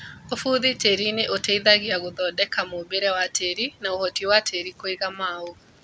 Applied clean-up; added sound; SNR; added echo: none; none; none; none.